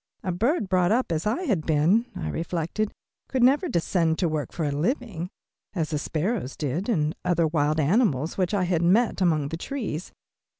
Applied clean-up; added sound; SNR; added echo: none; none; none; none.